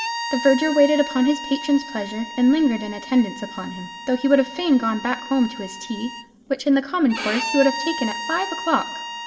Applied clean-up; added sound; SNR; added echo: none; Bowed string instrument; 10 dB; reverberation time 2.8 s.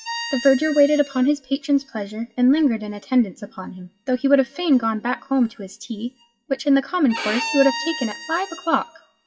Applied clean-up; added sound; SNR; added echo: classical method WPE with log-MMSE.